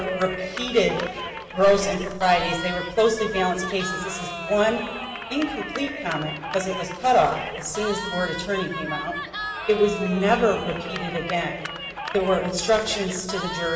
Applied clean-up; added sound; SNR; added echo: none; Cheering; 9 dB; reverberation time 2.0 s.